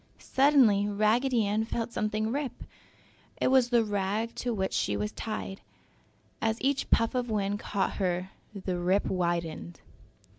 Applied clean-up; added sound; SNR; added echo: none; none; none; none.